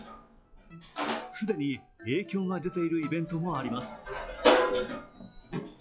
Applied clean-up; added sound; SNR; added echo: classical method log-MMSE.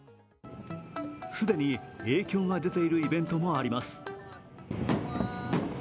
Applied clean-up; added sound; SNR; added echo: none; none; none; none.